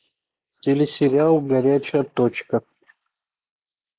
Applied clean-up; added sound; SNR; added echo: neural mask model Resemble Enhance denoiser.